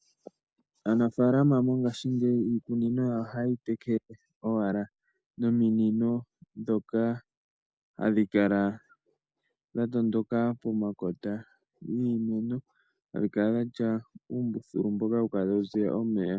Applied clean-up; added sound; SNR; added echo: none; none; none; none.